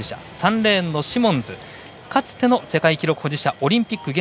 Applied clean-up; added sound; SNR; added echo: none; Alarm; 20 dB; none.